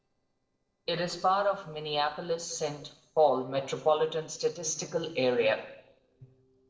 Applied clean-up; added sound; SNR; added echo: neural separator model SepFormer DNS4.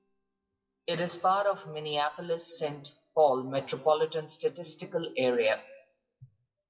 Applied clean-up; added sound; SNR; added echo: classical method WPE with log-MMSE.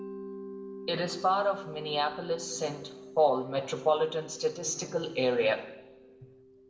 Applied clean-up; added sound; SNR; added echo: none; Mallet percussion; 14 dB; reverberation time 0.7 s.